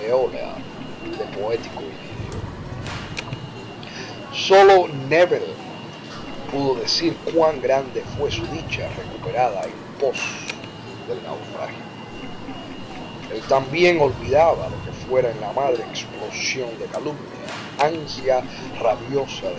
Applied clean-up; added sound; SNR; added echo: none; Alarm + Sink (filling or washing); 10 dB; none.